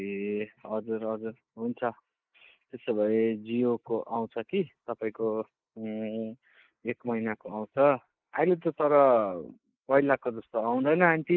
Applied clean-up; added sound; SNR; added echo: neural mask model Resemble Enhance denoiser.